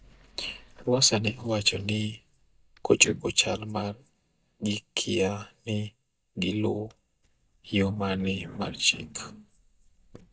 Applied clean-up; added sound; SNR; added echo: neural mask model DeepFilterNet 3.